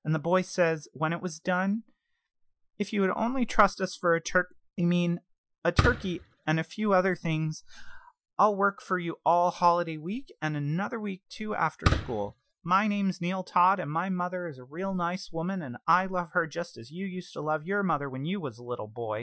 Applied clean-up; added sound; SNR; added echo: classical method Wiener filter.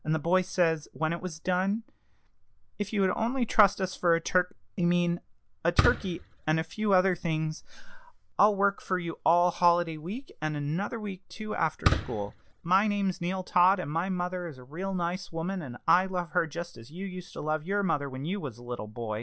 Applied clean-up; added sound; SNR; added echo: none; Fireworks; 3 dB; none.